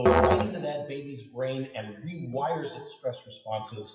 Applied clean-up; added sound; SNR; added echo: classical method WPE with log-MMSE.